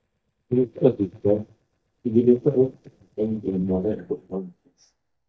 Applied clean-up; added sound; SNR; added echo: neural mask model DeepFilterNet 3.